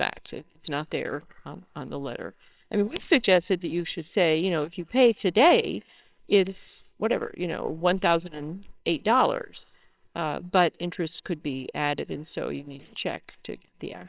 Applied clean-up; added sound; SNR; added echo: neural separator model SepFormer WHAMR!.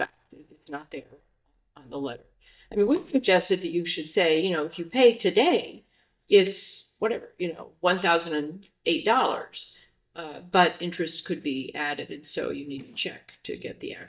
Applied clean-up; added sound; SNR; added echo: neural mask model DeepFilterNet 3.